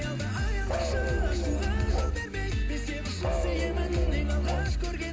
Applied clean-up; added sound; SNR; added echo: none; Musical instrument; 0 dB; reverberation time 2.1 s.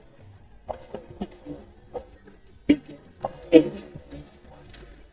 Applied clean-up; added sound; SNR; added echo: neural mask model DeepFilterNet 3.